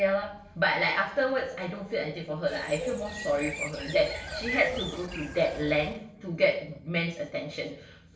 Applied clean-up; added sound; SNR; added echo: none; Bird; 8 dB; reverberation time 0.8 s.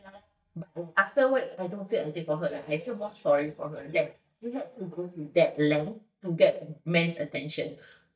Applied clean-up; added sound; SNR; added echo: neural mask model DeepFilterNet 3.